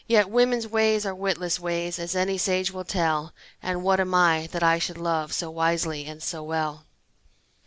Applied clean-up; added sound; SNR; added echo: none; none; none; none.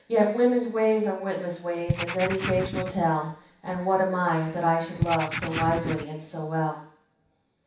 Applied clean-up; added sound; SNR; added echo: none; Writing; 3 dB; reverberation time 0.7 s.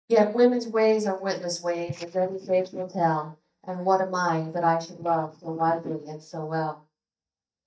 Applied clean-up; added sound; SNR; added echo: neural mask model DeepFilterNet 3.